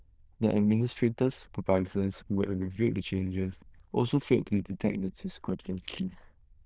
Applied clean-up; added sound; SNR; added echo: neural diffusion model UNIVERSE++.